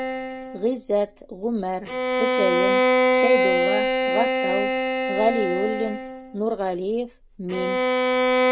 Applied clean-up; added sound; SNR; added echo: none; Bowed string instrument; -4 dB; none.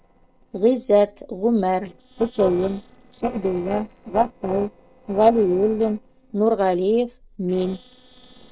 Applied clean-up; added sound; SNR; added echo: neural separator model SepFormer DNS4.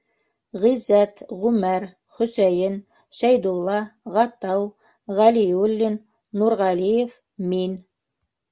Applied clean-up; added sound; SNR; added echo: none; none; none; none.